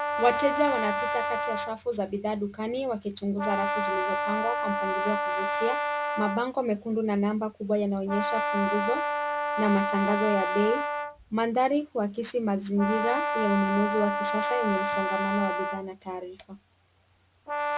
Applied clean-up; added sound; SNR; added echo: none; Brass instrument; 1 dB; none.